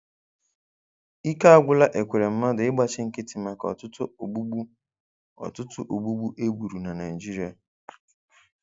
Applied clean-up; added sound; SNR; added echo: none; none; none; none.